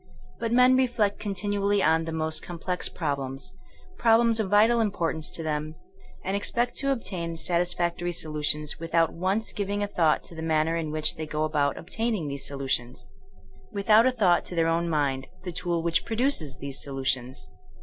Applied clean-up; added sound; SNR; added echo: none; none; none; none.